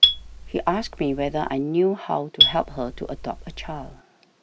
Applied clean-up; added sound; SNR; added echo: none; Marimba, xylophone; -2 dB; none.